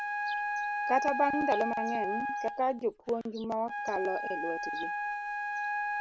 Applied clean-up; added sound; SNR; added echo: none; Wind instrument, woodwind instrument; 1 dB; none.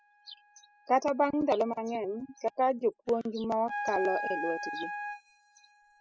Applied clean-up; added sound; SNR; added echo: classical method spectral subtraction.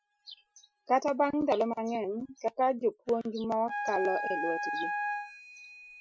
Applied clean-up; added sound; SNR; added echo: classical method Wiener filter.